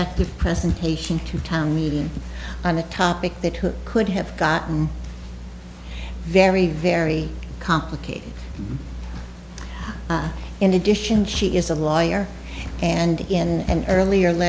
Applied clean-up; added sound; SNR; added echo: none; none; none; none.